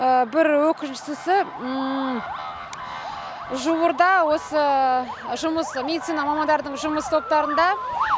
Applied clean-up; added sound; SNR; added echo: none; none; none; none.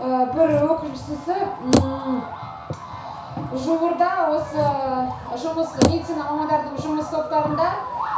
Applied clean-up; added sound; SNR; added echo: none; Bicycle; 6 dB; reverberation time 0.6 s.